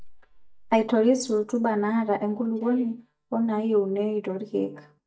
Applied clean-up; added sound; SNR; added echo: neural mask model DeepFilterNet 3.